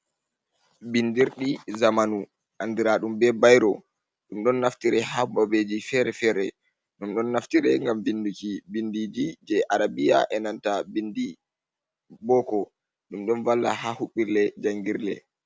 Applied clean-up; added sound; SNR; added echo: none; none; none; none.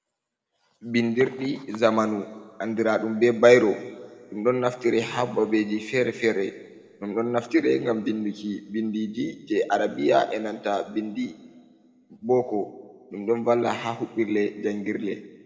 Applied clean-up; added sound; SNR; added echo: none; none; none; reverberation time 1.7 s.